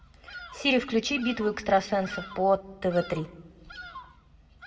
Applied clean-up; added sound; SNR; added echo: none; Bird vocalization, bird call, bird song; 17 dB; reverberation time 0.9 s.